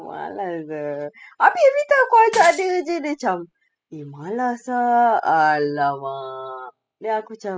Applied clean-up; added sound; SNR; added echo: classical method spectral subtraction.